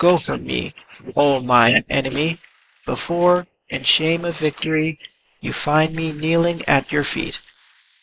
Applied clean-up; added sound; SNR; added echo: neural mask model Resemble Enhance denoiser.